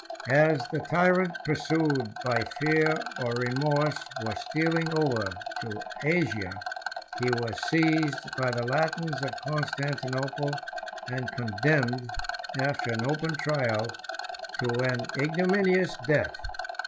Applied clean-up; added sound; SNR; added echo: classical method log-MMSE.